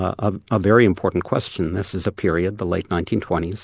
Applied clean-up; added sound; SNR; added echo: none; none; none; none.